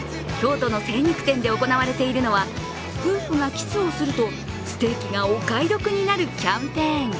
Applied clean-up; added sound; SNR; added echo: none; none; none; none.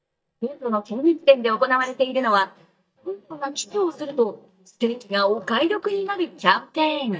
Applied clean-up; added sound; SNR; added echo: neural mask model DeepFilterNet 3.